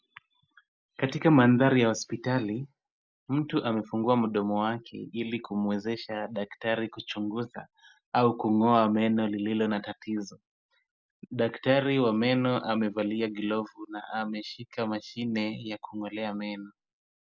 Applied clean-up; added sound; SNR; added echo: none; none; none; none.